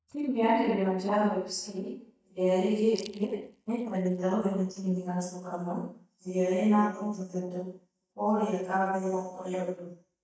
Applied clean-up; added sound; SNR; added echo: neural mask model DeepFilterNet 3.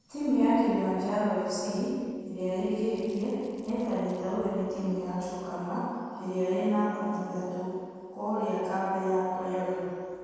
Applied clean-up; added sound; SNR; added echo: neural separator model SepFormer DNS4.